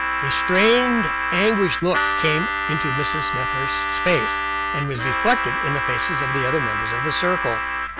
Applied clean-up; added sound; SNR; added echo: none; Harmonica; -1 dB; none.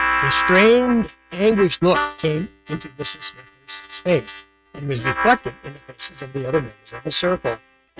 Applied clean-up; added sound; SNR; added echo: neural mask model RNNoise.